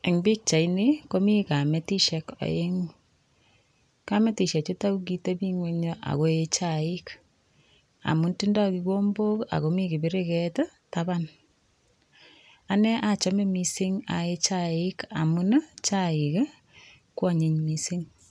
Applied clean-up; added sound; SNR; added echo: none; none; none; none.